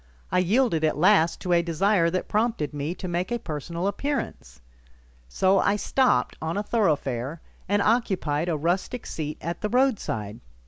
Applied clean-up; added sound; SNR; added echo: none; none; none; none.